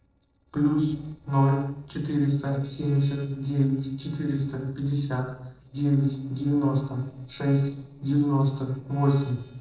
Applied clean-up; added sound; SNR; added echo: neural separator model SepFormer DNS4.